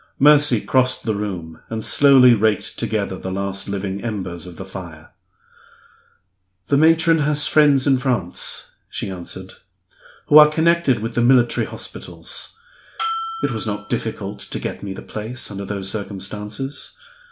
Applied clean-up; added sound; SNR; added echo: none; Bell; 9 dB; none.